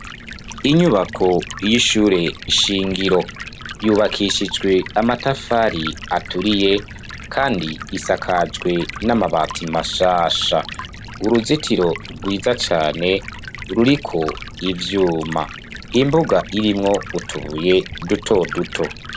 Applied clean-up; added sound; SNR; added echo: none; Stream; 13 dB; none.